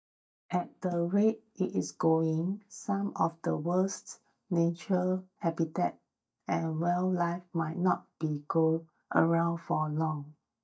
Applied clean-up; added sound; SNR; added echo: neural mask model DeepFilterNet 3.